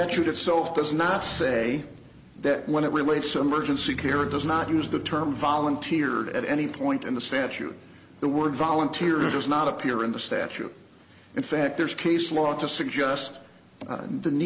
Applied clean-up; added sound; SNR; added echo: none; Motor vehicle (road); 20 dB; none.